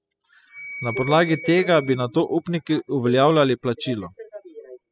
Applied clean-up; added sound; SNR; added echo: classical method spectral subtraction.